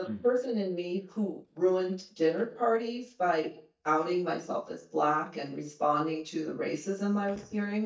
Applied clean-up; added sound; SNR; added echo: neural mask model DeepFilterNet 3.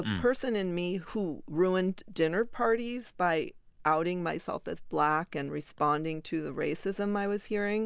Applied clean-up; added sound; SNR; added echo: none; none; none; none.